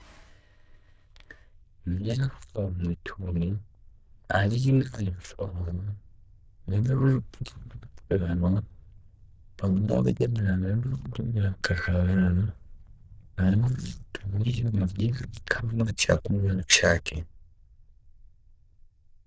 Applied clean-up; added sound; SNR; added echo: neural diffusion model UNIVERSE++.